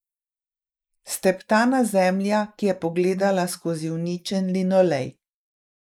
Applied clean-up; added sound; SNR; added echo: neural mask model Resemble Enhance denoiser.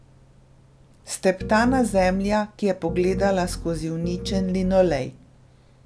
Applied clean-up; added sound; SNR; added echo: none; Piano; 8 dB; none.